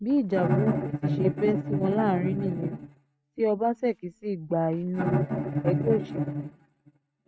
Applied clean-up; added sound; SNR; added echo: neural mask model RNNoise.